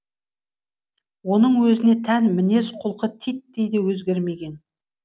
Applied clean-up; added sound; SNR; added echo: none; none; none; none.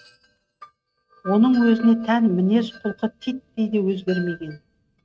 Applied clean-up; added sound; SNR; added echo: neural mask model RNNoise.